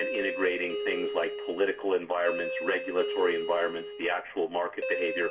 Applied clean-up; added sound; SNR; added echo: none; Doorbell; 5 dB; reverberation time 0.2 s.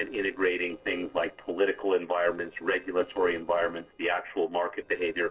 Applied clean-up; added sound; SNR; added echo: neural separator model SepFormer DNS4.